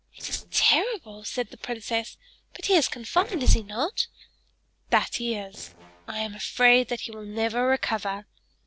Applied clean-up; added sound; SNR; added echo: neural separator model SepFormer DNS4.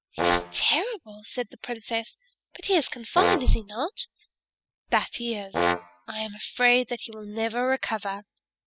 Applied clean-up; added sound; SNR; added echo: classical method spectral subtraction.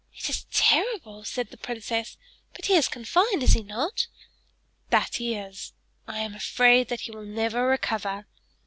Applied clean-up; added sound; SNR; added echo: none; none; none; none.